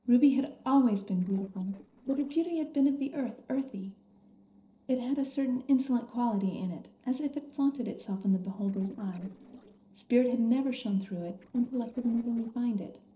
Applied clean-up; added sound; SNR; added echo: neural separator model SepFormer DNS4.